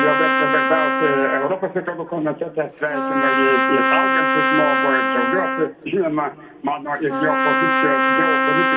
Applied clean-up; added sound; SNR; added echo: none; Trumpet; -3 dB; reverberation time 1.1 s.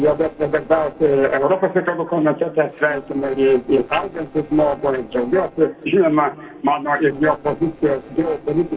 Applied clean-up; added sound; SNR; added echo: neural separator model SepFormer DNS4.